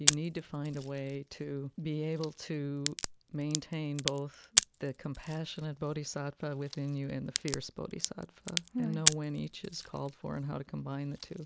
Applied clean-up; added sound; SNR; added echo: none; Crack; 0 dB; none.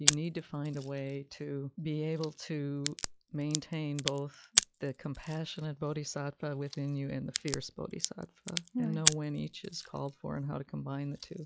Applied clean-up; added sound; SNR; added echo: classical method log-MMSE.